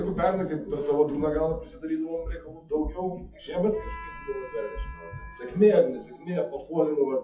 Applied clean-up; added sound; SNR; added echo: classical method WPE with log-MMSE.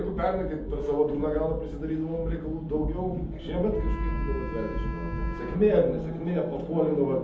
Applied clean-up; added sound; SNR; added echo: none; Wind instrument, woodwind instrument; 14 dB; reverberation time 0.6 s.